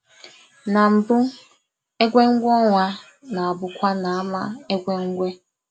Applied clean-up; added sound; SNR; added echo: none; none; none; none.